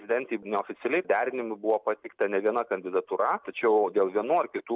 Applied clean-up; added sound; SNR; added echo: none; none; none; none.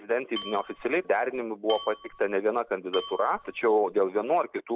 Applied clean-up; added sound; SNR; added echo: none; Dishes, pots, and pans / Glass / Bell; 12 dB; none.